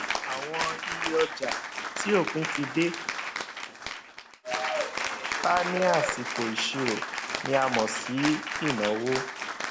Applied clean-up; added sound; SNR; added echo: none; Applause / Cheering; 2 dB; none.